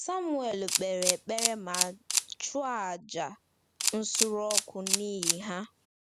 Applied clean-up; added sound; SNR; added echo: none; Camera; -1 dB; none.